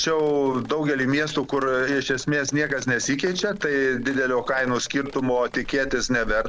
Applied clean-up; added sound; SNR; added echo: none; Drip; 16 dB; none.